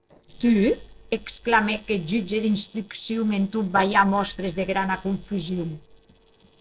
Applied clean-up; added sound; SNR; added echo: neural separator model SepFormer DNS4.